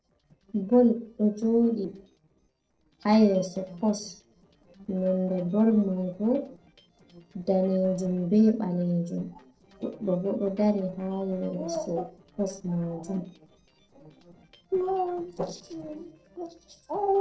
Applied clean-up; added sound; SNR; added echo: neural separator model SepFormer DNS4.